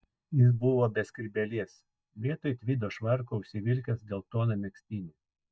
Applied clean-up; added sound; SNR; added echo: neural mask model DeepFilterNet 3.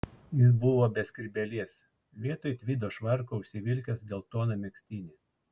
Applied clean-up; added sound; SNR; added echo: none; none; none; none.